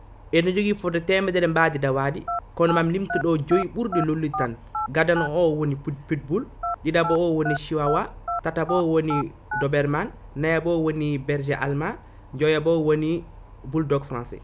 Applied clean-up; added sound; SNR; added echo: none; Telephone; 7 dB; none.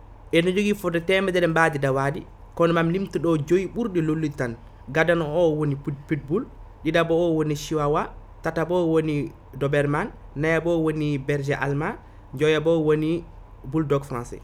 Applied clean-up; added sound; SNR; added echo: none; none; none; none.